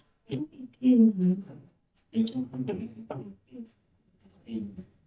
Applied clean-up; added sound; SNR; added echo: neural mask model DeepFilterNet 3.